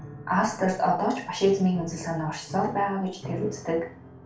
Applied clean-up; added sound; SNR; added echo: none; Piano; 15 dB; reverberation time 0.4 s.